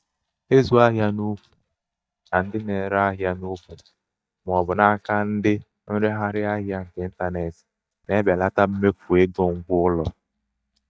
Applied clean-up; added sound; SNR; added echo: neural mask model DeepFilterNet 3.